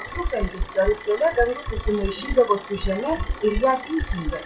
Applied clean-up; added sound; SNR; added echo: classical method WPE with log-MMSE.